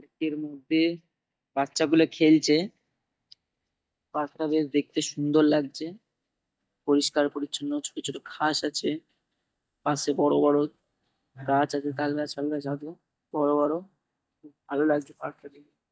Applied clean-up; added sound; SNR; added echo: neural mask model DeepFilterNet 3.